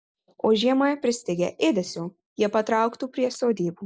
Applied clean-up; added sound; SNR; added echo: none; none; none; none.